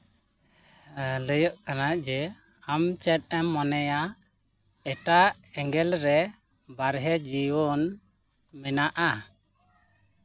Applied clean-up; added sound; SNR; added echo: none; none; none; none.